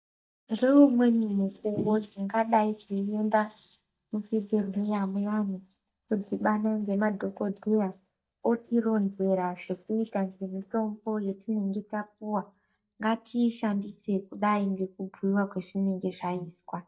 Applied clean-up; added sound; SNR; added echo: neural mask model DeepFilterNet 3.